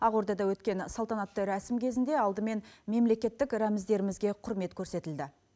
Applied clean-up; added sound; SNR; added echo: none; none; none; none.